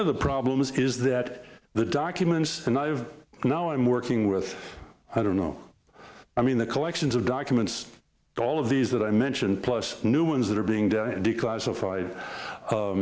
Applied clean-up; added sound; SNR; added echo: none; none; none; none.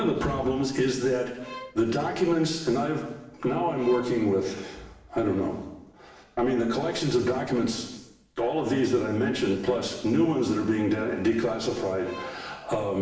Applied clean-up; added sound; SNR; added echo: none; Bowed string instrument; 18 dB; reverberation time 0.9 s.